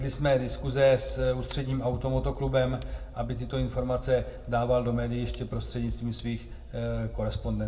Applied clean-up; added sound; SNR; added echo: none; Fire; 9 dB; reverberation time 0.6 s.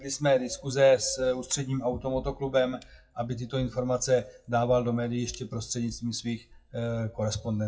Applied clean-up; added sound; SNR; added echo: classical method WPE with log-MMSE.